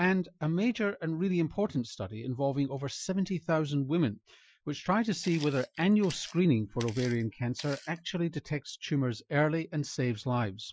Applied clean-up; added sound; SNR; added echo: classical method Wiener filter.